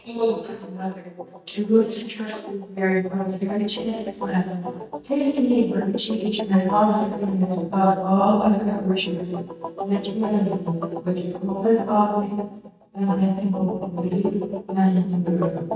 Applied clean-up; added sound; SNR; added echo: neural mask model DeepFilterNet 3.